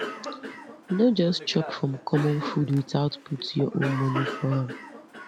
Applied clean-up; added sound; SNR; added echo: none; Cough; 10 dB; none.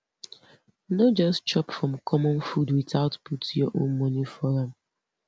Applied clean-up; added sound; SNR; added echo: none; none; none; none.